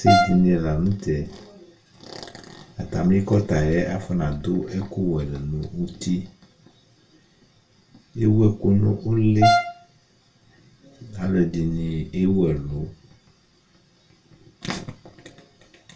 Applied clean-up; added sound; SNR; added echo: none; Brass instrument; -3 dB; reverberation time 0.2 s.